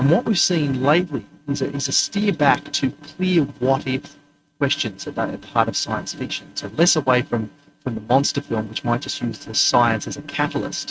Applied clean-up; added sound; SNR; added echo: neural mask model RNNoise.